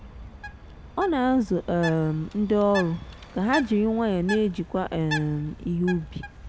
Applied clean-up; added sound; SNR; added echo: none; Bird; 12 dB; none.